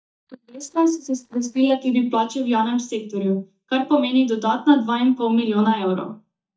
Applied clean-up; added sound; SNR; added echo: neural mask model DeepFilterNet 3.